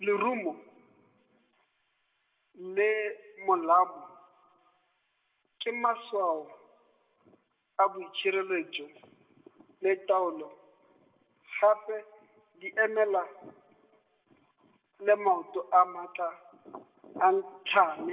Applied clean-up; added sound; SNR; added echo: none; none; none; reverberation time 0.6 s.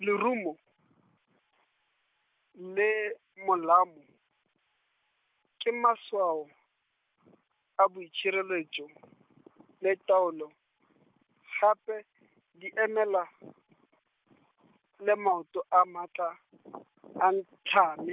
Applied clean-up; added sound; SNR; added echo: none; none; none; none.